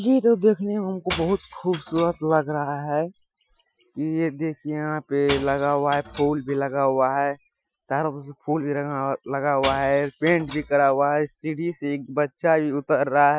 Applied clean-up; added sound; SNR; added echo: classical method Wiener filter.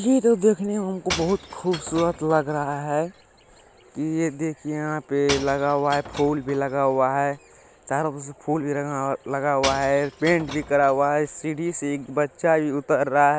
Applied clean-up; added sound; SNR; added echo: none; Shatter / Crushing; 15 dB; none.